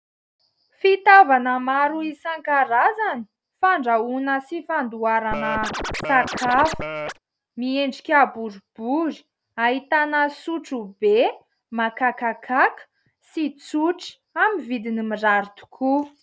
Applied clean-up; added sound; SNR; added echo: none; Scratching (performance technique); 6 dB; none.